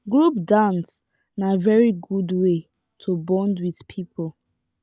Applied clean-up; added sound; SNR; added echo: none; none; none; none.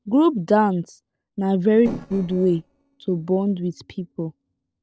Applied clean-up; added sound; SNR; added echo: neural separator model SepFormer DNS4.